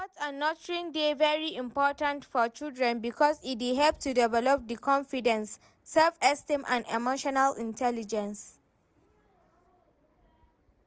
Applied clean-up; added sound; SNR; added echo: none; none; none; none.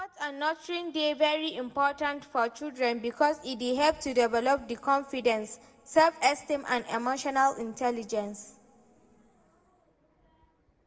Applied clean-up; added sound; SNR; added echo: none; none; none; reverberation time 1.7 s.